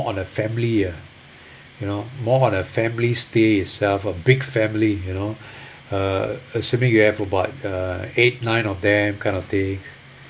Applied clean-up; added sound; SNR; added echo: none; none; none; none.